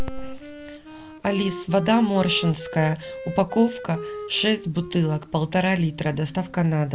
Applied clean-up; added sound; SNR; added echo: none; Wind instrument, woodwind instrument; 14 dB; none.